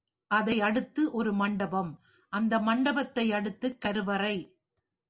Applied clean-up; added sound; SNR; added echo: none; none; none; none.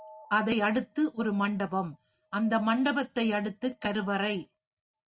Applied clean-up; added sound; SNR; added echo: neural mask model RNNoise.